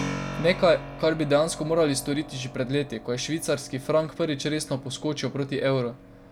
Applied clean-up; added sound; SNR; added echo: none; Keyboard (musical); 13 dB; none.